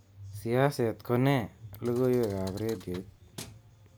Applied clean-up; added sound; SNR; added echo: none; Thump, thud; 19 dB; none.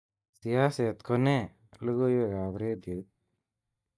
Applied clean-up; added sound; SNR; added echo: neural mask model DeepFilterNet 3.